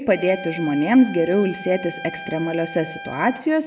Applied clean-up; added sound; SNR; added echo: none; Trumpet; 14 dB; reverberation time 0.7 s.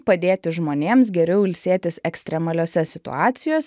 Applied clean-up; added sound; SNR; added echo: none; none; none; none.